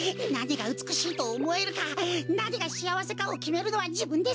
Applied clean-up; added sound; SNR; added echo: none; none; none; none.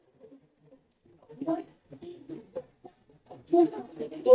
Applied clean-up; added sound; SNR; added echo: neural mask model DeepFilterNet 3.